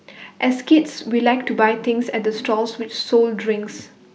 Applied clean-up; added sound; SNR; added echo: none; none; none; none.